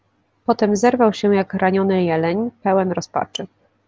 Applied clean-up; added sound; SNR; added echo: none; none; none; none.